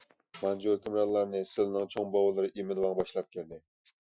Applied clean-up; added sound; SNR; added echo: classical method Wiener filter.